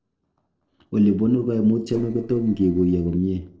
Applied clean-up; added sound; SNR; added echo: neural separator model SepFormer DNS4.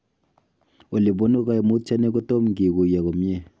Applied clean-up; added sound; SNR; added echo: none; none; none; none.